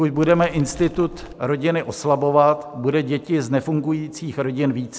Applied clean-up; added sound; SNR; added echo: none; Animal; 17 dB; none.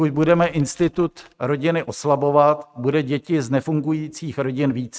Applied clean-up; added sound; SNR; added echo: neural mask model RNNoise.